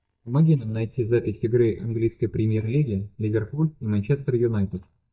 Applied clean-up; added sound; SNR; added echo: neural mask model DeepFilterNet 3.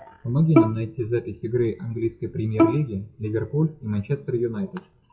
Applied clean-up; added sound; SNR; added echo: classical method WPE with log-MMSE.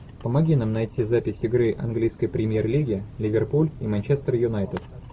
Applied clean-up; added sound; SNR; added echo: none; none; none; none.